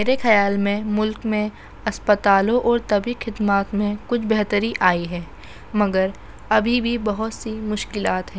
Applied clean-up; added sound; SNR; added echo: none; none; none; none.